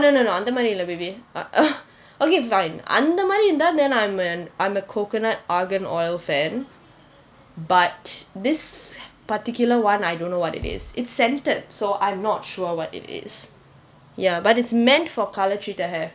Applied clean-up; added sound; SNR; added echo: none; Bass drum; 19 dB; none.